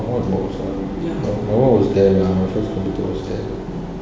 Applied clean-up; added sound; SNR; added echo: none; Piano; 18 dB; reverberation time 1.3 s.